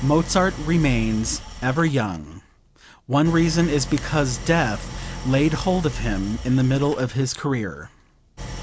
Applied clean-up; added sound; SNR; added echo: none; Idling; 11 dB; none.